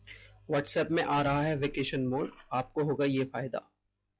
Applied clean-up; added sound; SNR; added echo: classical method log-MMSE.